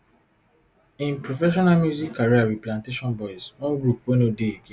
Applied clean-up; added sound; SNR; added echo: none; none; none; none.